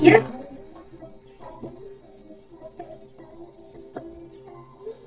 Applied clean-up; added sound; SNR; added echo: neural mask model DeepFilterNet 3.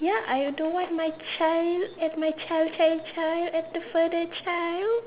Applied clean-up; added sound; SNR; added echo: none; none; none; none.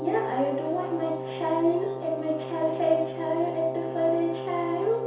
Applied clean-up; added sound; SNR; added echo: none; Brass instrument; 7 dB; reverberation time 0.7 s.